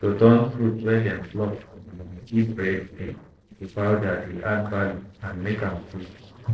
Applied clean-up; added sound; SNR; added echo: neural separator model SepFormer DNS4.